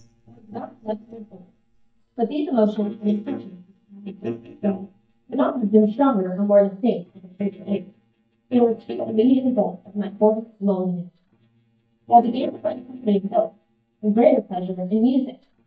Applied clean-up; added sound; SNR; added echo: neural mask model DeepFilterNet 3.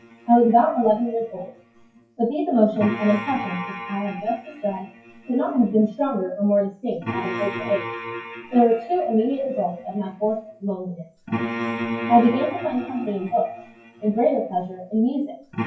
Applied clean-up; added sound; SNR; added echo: classical method WPE with log-MMSE.